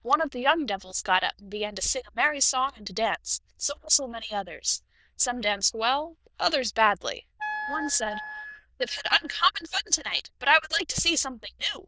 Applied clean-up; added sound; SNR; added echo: neural diffusion model UNIVERSE++.